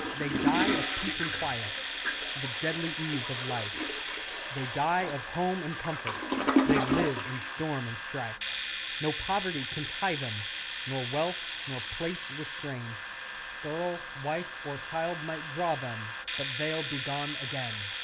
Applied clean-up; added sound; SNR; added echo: none; Toilet flush + Domestic sounds, home sounds; -2 dB; none.